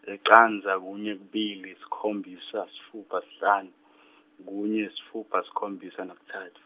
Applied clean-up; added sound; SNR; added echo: none; none; none; none.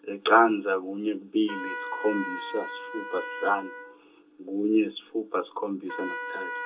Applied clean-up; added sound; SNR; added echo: none; Trumpet; 11 dB; reverberation time 0.2 s.